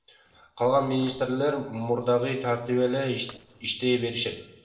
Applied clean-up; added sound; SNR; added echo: neural separator model SepFormer DNS4.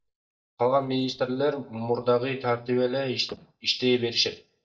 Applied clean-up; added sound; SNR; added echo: neural mask model DeepFilterNet 3.